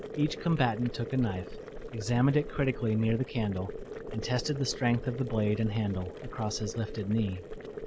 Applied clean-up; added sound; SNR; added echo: none; Boiling; 11 dB; none.